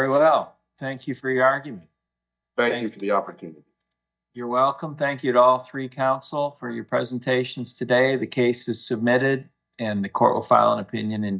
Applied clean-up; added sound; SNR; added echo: neural mask model DeepFilterNet 3.